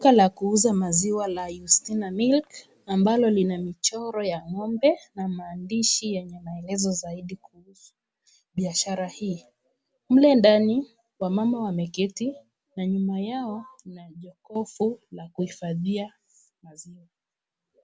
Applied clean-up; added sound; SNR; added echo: none; none; none; none.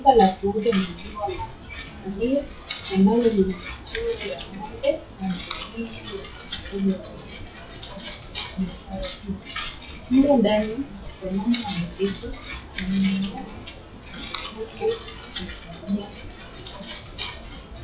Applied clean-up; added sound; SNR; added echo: classical method WPE with log-MMSE.